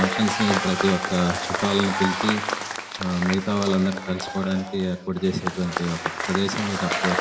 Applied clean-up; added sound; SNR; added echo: none; Applause / Crowd / Cheering; 4 dB; reverberation time 1.3 s.